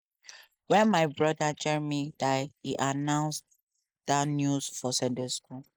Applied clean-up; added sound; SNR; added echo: neural mask model Resemble Enhance denoiser.